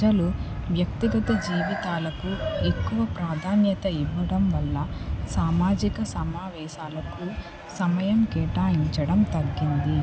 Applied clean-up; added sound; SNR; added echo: none; none; none; none.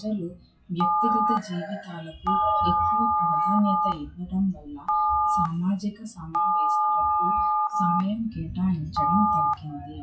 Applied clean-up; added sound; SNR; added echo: classical method WPE with log-MMSE.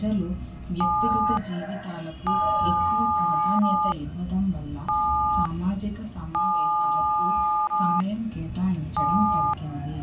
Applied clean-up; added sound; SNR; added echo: none; Telephone; -3 dB; reverberation time 0.2 s.